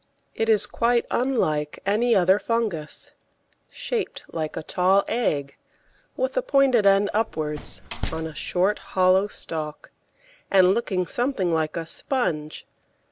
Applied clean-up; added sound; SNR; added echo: none; Slam; 11 dB; none.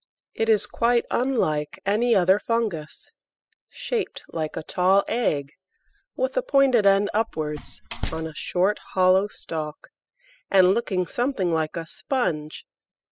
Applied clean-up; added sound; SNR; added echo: classical method spectral subtraction.